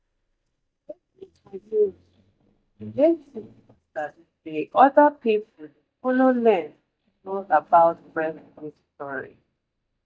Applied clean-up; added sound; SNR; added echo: neural mask model DeepFilterNet 3.